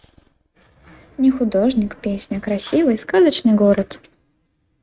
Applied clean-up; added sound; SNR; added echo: neural mask model RNNoise.